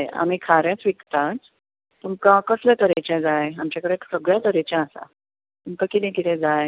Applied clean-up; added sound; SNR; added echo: none; none; none; none.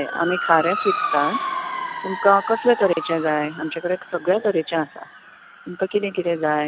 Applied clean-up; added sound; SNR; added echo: none; Motor vehicle (road) / Siren; 7 dB; none.